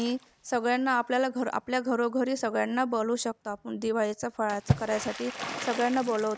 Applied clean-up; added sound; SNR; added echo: none; Water / Splash, splatter; 10 dB; none.